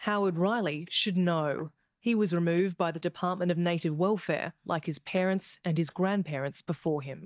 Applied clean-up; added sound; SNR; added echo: neural mask model DeepFilterNet 3.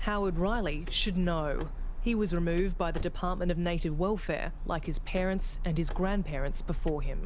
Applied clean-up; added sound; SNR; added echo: none; Car; 16 dB; none.